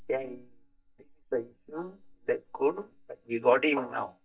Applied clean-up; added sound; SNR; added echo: neural mask model DeepFilterNet 3.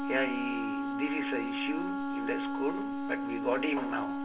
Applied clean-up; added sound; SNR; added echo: none; Wind instrument, woodwind instrument; -1 dB; reverberation time 0.2 s.